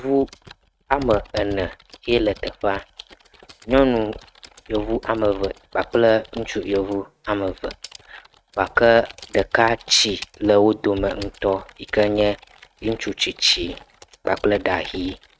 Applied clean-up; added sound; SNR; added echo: neural mask model RNNoise.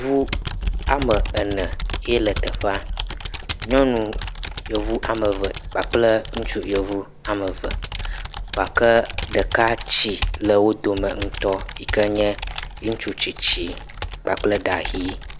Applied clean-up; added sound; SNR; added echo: none; Computer keyboard; 6 dB; none.